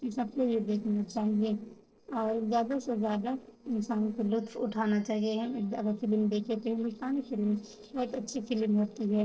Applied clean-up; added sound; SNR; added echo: neural separator model SepFormer DNS4.